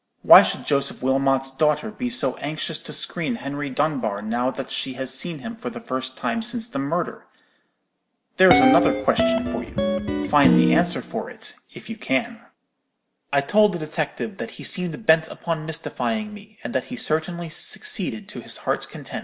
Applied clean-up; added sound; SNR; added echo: none; Guitar; -2 dB; none.